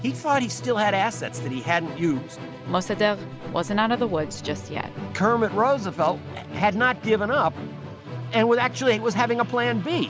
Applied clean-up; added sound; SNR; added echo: none; Musical instrument; 11 dB; none.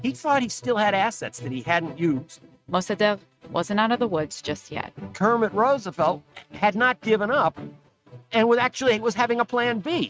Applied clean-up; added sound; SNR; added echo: neural mask model RNNoise.